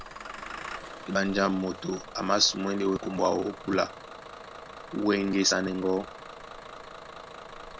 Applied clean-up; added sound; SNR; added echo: none; Engine starting / Bus; 13 dB; none.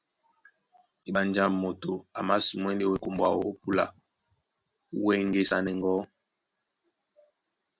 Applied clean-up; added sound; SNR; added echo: none; none; none; none.